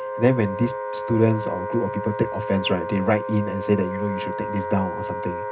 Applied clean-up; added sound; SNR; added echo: none; Wind instrument, woodwind instrument; 6 dB; reverberation time 0.2 s.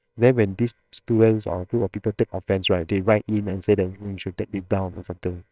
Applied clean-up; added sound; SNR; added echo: neural separator model SepFormer WHAMR!.